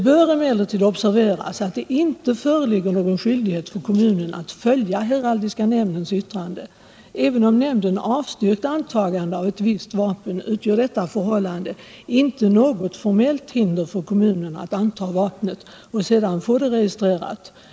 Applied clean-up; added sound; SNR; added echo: none; none; none; none.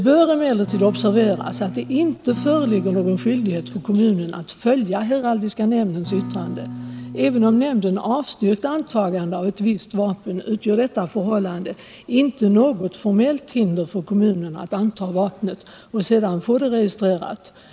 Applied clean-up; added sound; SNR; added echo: none; Acoustic guitar / Strum; 11 dB; none.